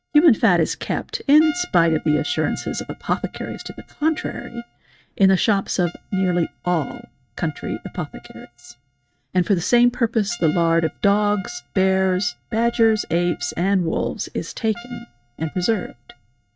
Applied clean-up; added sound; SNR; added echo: neural mask model RNNoise.